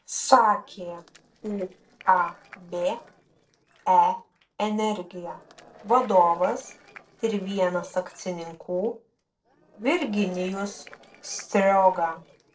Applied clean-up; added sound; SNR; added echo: neural separator model SepFormer DNS4.